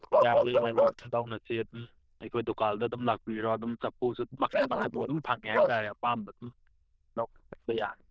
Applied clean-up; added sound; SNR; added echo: neural diffusion model UNIVERSE++.